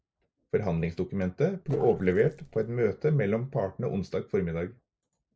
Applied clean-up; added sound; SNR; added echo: neural separator model SepFormer DNS4.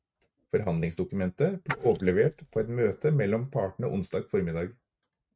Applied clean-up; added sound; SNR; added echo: neural mask model RNNoise.